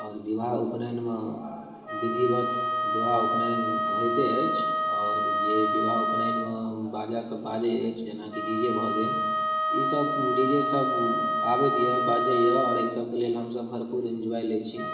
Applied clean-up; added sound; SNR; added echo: none; Wind instrument, woodwind instrument; 0 dB; reverberation time 1.2 s.